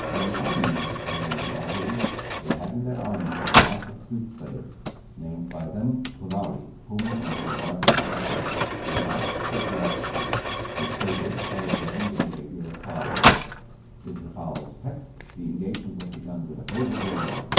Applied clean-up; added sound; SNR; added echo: none; Mechanisms; -4 dB; reverberation time 0.9 s.